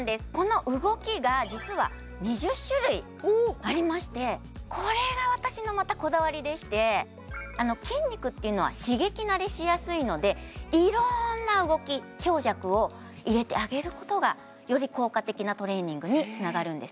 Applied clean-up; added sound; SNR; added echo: none; none; none; none.